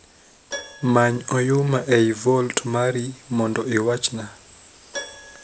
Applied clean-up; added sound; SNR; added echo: none; Keyboard (musical); 20 dB; none.